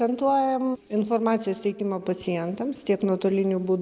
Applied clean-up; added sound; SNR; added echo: none; none; none; none.